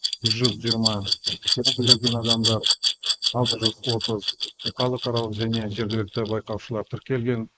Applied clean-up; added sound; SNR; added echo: neural mask model Resemble Enhance denoiser.